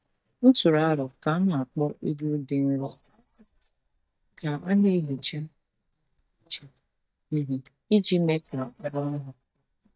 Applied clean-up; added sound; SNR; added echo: neural mask model DeepFilterNet 3.